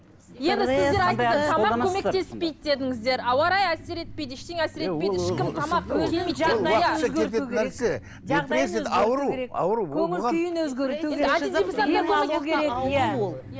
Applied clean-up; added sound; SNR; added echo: none; Idling / Accelerating, revving, vroom / Car; 16 dB; none.